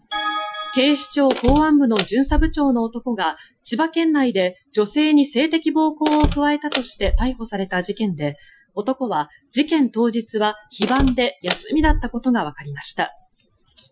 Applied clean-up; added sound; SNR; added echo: classical method Wiener filter.